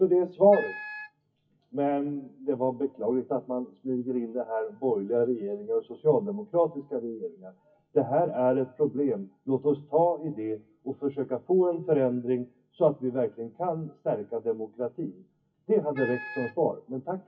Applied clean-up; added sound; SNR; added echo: classical method WPE with log-MMSE.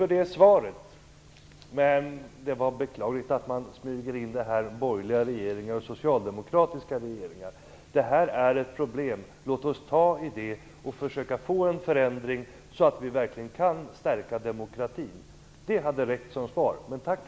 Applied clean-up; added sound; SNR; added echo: none; none; none; none.